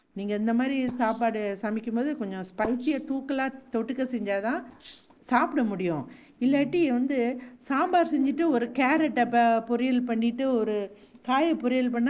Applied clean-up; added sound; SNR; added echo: neural separator model SepFormer DNS4.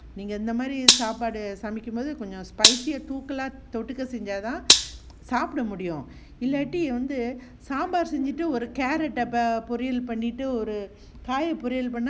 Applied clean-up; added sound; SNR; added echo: none; Gunshot, gunfire; -5 dB; none.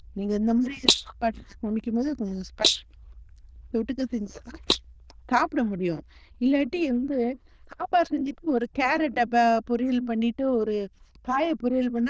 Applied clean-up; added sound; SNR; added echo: neural diffusion model UNIVERSE++.